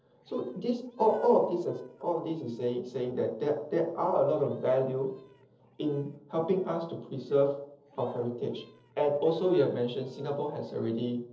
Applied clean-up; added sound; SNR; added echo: neural separator model SepFormer DNS4.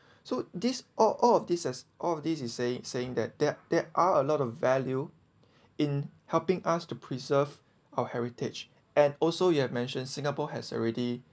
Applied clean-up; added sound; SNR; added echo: none; none; none; none.